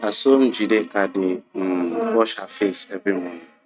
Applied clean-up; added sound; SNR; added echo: neural mask model RNNoise.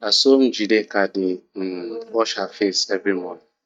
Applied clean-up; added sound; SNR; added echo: neural mask model DeepFilterNet 3.